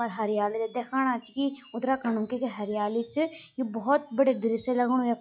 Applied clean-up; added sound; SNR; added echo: classical method log-MMSE.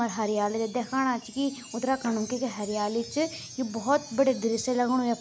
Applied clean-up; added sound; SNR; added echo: none; Wind chime; 17 dB; none.